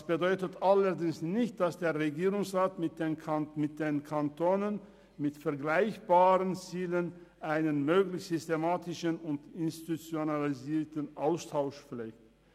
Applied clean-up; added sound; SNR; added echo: none; none; none; none.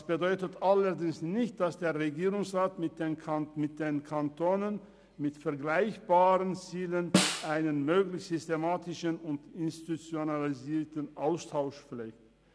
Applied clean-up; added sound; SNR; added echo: none; Snare drum; 1 dB; none.